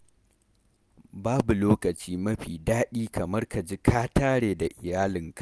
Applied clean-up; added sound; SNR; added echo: none; none; none; none.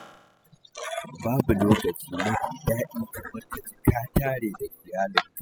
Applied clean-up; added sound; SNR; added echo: classical method spectral subtraction.